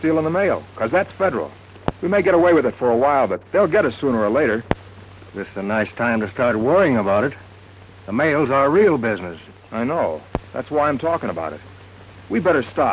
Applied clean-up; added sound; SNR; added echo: none; none; none; none.